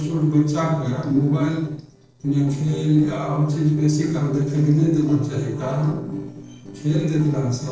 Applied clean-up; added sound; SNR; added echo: neural separator model SepFormer DNS4.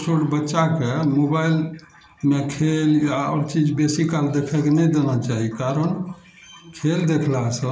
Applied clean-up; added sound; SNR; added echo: none; none; none; none.